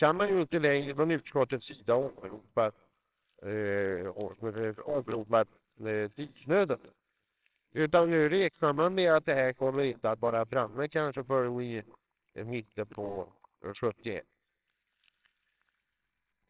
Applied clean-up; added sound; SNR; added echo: neural separator model SepFormer WHAMR!.